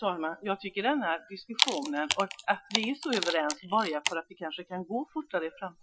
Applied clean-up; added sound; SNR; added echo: classical method Wiener filter.